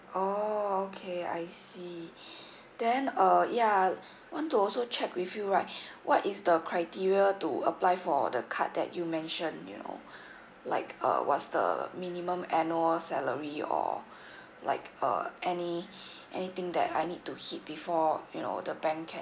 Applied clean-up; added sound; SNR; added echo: none; none; none; none.